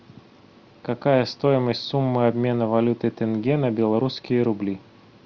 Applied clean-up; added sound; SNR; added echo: none; none; none; none.